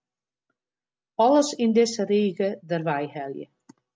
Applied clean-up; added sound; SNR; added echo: none; none; none; none.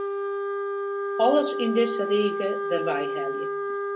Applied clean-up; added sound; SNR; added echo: none; Wind instrument, woodwind instrument; 1 dB; reverberation time 0.2 s.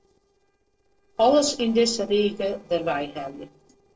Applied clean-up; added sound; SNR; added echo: neural separator model SepFormer DNS4.